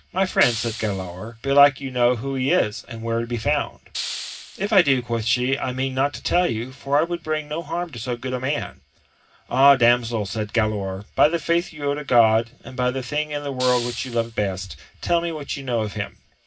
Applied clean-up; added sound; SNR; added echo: none; Hiss; 11 dB; reverberation time 0.4 s.